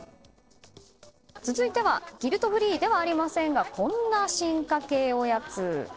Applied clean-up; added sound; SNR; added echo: neural separator model SepFormer DNS4.